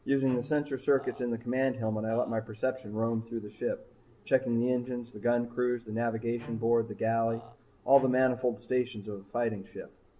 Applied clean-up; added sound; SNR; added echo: none; Burping, eructation + Bowed string instrument; 20 dB; none.